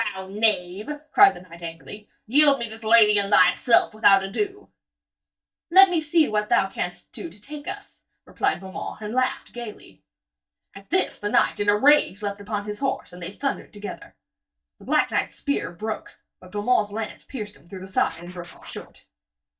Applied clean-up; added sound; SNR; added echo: neural mask model DeepFilterNet 3.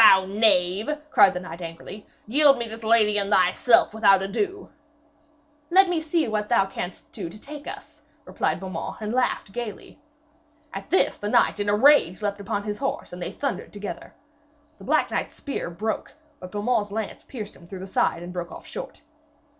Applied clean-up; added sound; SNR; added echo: none; none; none; none.